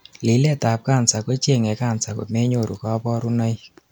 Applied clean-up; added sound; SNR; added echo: none; none; none; none.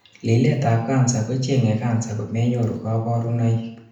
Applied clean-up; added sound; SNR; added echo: none; none; none; reverberation time 0.7 s.